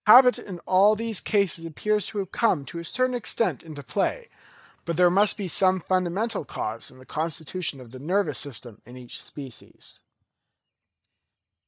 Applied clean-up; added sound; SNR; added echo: neural mask model DeepFilterNet 3.